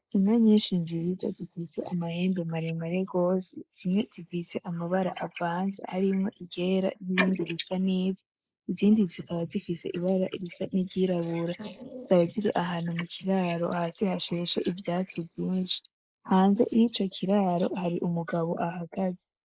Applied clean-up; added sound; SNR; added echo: neural mask model Resemble Enhance denoiser.